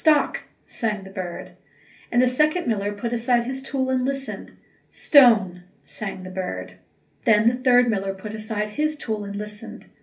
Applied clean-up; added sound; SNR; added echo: none; none; none; reverberation time 0.3 s.